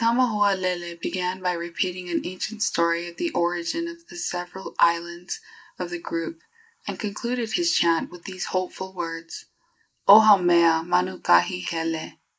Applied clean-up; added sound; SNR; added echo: neural mask model Resemble Enhance denoiser.